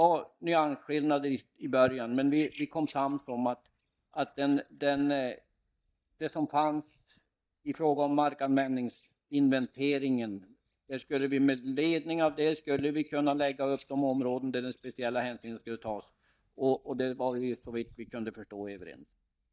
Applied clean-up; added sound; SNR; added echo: neural mask model DeepFilterNet 3.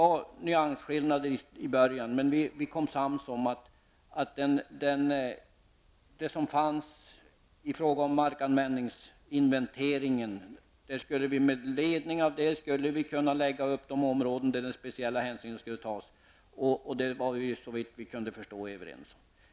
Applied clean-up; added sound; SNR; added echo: none; none; none; none.